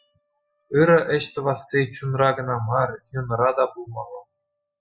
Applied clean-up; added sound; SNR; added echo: classical method spectral subtraction.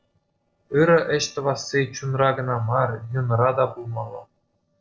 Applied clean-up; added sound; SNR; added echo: neural separator model SepFormer DNS4.